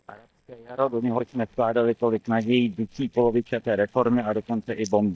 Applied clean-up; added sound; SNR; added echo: neural mask model DeepFilterNet 3.